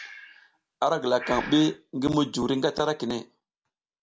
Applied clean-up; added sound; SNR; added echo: none; Breathing; 17 dB; none.